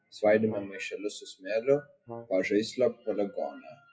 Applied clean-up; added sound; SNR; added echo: classical method WPE with log-MMSE.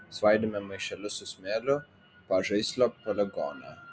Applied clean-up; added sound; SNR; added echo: none; none; none; none.